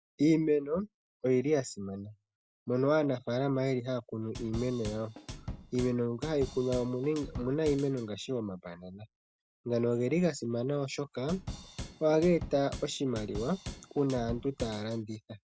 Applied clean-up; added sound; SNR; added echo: none; Drum / Drum kit; 11 dB; none.